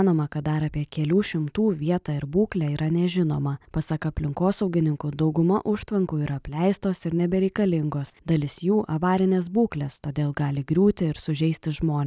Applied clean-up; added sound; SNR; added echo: none; none; none; none.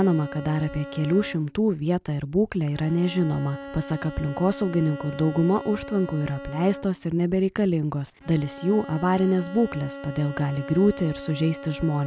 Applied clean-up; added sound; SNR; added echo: none; Bowed string instrument; 14 dB; none.